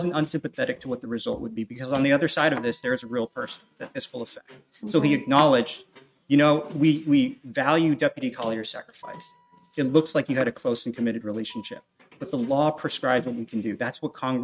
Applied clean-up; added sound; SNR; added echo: neural mask model RNNoise.